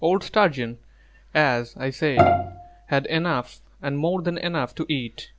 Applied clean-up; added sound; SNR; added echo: none; Bowed string instrument; -3 dB; none.